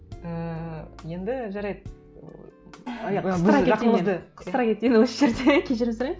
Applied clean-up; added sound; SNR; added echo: none; Gong; 19 dB; none.